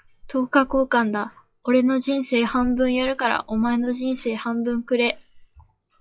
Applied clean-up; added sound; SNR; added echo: classical method log-MMSE.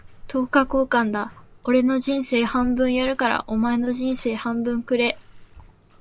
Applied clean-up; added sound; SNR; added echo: none; Bathtub (filling or washing); 18 dB; none.